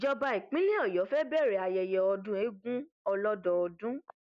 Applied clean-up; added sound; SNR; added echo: none; none; none; none.